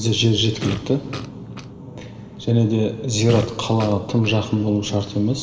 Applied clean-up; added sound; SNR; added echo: none; Fart; 11 dB; reverberation time 1.7 s.